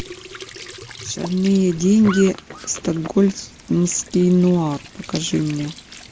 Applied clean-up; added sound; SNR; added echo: none; Squeak / Trickle, dribble / Sink (filling or washing); 17 dB; none.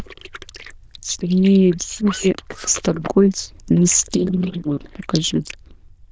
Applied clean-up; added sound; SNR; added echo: neural diffusion model UNIVERSE++.